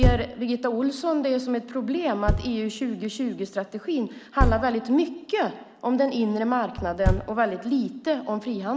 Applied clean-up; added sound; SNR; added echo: none; Thump, thud; 4 dB; none.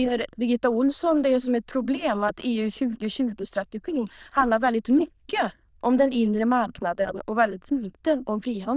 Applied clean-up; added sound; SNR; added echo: neural diffusion model UNIVERSE++.